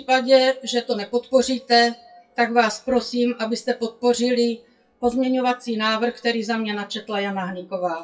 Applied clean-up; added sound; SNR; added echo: classical method WPE with log-MMSE.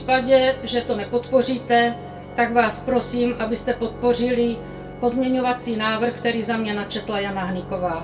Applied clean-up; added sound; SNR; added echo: none; Organ; 14 dB; reverberation time 0.2 s.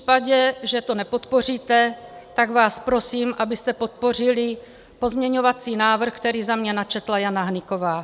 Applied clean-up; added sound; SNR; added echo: none; none; none; none.